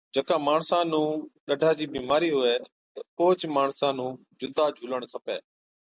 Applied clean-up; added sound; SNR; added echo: none; none; none; none.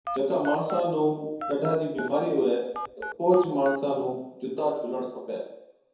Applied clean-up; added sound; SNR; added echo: none; Telephone; 10 dB; reverberation time 0.9 s.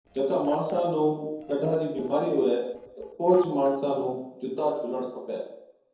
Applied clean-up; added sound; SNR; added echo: neural separator model SepFormer DNS4.